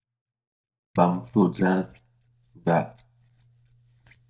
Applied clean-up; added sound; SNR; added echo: neural mask model DeepFilterNet 3.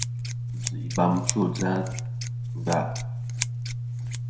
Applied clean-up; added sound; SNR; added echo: none; Scissors; 0 dB; reverberation time 0.6 s.